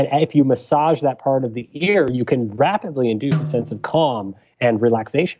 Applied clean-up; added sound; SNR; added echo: none; Snare drum; 10 dB; none.